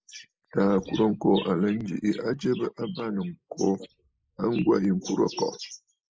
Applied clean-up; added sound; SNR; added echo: neural mask model Resemble Enhance denoiser.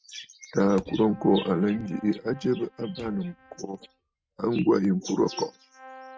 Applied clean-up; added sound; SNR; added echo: neural mask model RNNoise.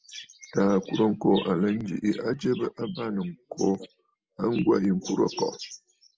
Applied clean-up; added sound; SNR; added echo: none; none; none; none.